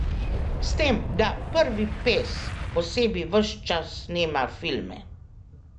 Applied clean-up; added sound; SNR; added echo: none; Boom; 4 dB; none.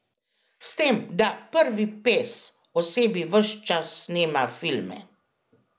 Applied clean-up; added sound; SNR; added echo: none; none; none; none.